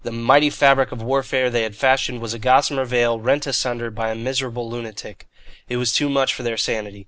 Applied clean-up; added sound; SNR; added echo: none; none; none; none.